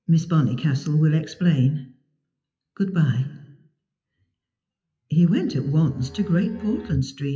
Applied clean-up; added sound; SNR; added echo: classical method WPE with log-MMSE.